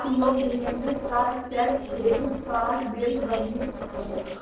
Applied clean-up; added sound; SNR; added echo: neural separator model SepFormer DNS4.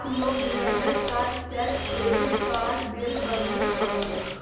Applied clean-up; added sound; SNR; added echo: none; Insect; -1 dB; reverberation time 1.0 s.